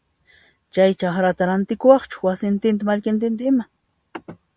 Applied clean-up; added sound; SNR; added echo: none; none; none; none.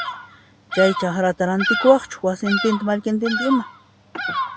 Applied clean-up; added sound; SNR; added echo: none; Bird vocalization, bird call, bird song; 6 dB; none.